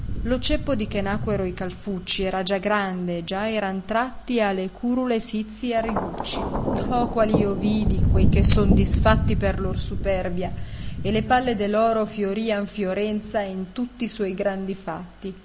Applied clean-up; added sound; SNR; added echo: none; Thunder; 2 dB; none.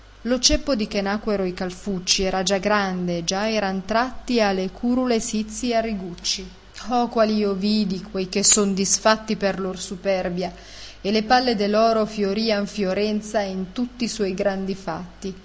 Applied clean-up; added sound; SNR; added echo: none; none; none; none.